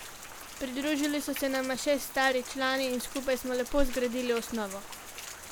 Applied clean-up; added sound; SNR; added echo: none; Rain; 13 dB; none.